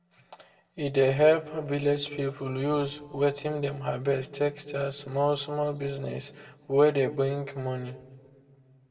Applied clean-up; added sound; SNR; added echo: neural separator model SepFormer DNS4.